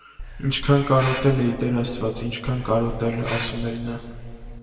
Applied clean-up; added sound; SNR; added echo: none; Hiss; 11 dB; reverberation time 2.2 s.